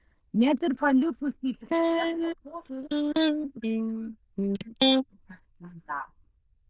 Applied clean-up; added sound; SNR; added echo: neural diffusion model UNIVERSE++.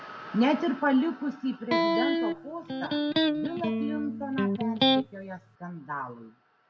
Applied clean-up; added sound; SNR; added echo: none; Electric guitar; -3 dB; none.